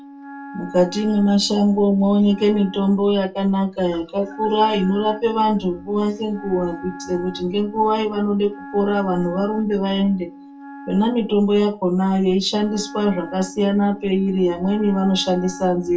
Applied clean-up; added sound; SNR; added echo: none; Wind instrument, woodwind instrument; 17 dB; reverberation time 0.2 s.